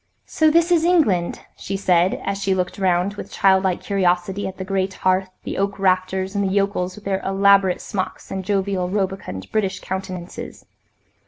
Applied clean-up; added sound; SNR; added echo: none; none; none; none.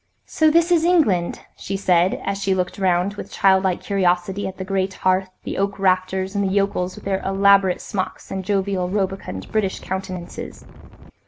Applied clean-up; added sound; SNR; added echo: none; Wind; 18 dB; none.